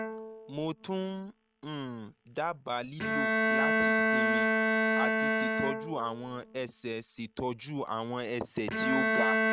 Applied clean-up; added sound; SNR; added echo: neural mask model RNNoise.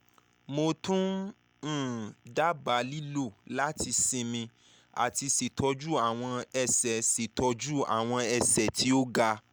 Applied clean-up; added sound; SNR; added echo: none; none; none; none.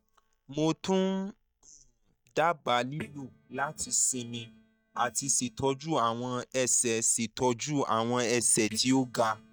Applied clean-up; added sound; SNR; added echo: neural mask model DeepFilterNet 3.